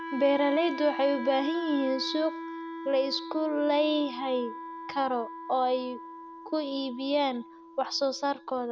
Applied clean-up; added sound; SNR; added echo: none; Wind instrument, woodwind instrument; 11 dB; none.